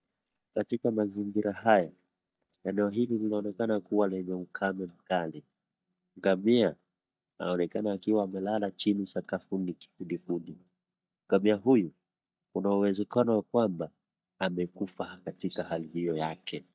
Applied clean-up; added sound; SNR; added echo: neural mask model DeepFilterNet 3.